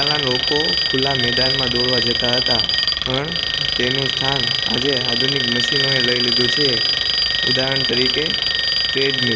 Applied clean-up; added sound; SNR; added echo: none; Alarm; -5 dB; none.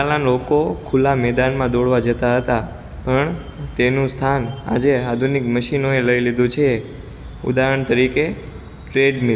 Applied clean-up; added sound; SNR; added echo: none; none; none; none.